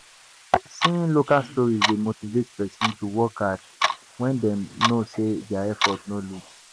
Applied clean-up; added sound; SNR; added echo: neural mask model Resemble Enhance denoiser.